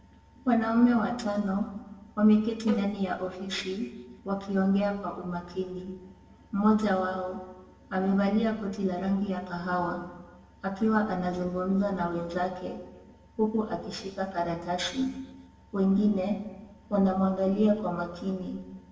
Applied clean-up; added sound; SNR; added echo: none; Bowed string instrument; 10 dB; reverberation time 0.9 s.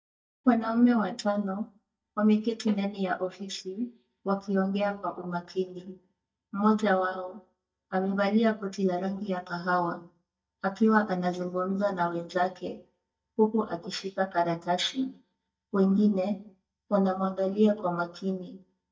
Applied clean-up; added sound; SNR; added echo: neural mask model DeepFilterNet 3.